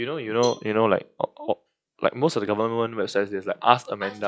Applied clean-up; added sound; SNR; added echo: classical method log-MMSE.